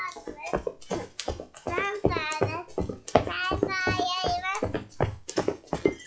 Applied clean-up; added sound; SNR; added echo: classical method log-MMSE.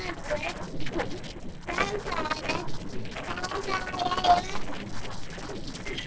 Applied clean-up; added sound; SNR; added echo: neural separator model SepFormer DNS4.